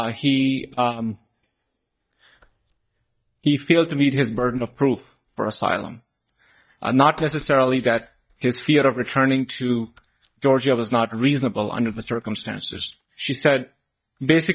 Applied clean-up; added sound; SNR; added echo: neural mask model DeepFilterNet 3.